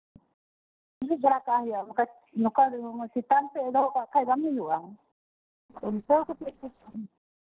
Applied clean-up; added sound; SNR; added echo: neural separator model SepFormer DNS4.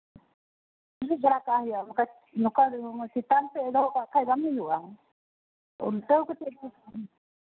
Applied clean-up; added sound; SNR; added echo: none; none; none; none.